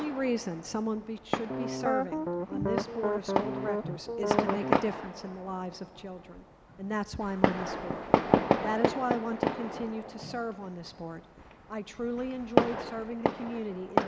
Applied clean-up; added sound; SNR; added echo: none; Fireworks + Piano; -4 dB; none.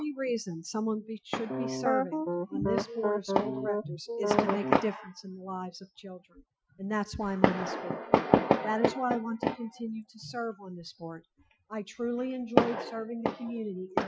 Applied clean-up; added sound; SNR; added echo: classical method Wiener filter.